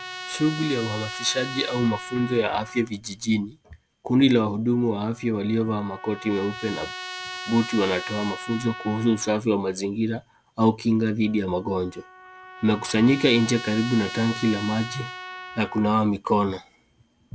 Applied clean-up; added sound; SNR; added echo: none; Trumpet; 14 dB; none.